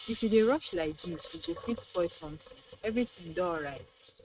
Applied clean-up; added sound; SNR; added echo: neural mask model RNNoise.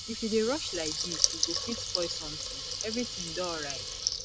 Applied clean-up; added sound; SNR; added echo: none; Water tap, faucet / Liquid; -2 dB; none.